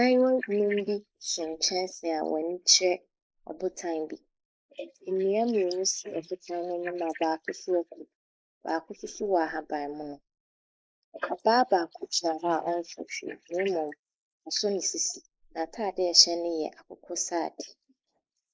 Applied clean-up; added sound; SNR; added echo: neural mask model Resemble Enhance denoiser.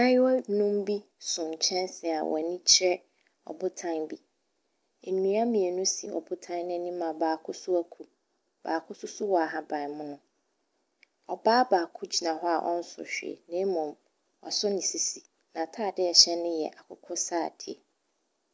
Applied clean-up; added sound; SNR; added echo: none; none; none; none.